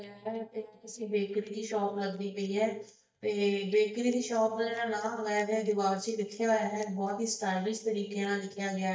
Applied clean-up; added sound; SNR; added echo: neural mask model DeepFilterNet 3.